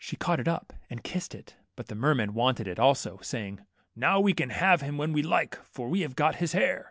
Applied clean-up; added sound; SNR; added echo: none; none; none; none.